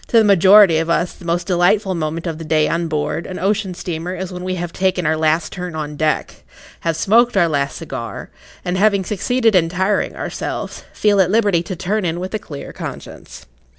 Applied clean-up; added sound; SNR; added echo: none; none; none; none.